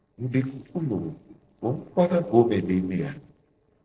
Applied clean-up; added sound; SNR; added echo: neural separator model SepFormer DNS4.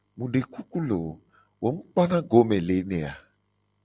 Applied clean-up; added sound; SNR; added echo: none; none; none; none.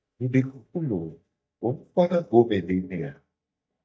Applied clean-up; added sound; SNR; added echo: neural mask model DeepFilterNet 3.